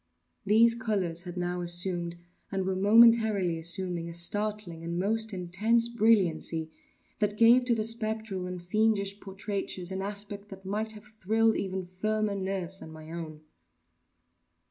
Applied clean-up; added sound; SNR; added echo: none; none; none; none.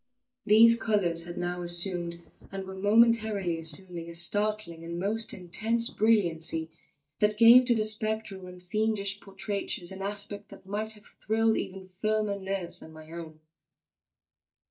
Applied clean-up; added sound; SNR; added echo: neural mask model DeepFilterNet 3.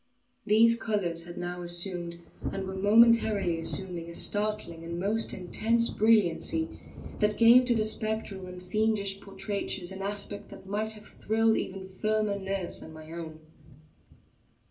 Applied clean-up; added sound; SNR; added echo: none; Thunder; 15 dB; reverberation time 0.2 s.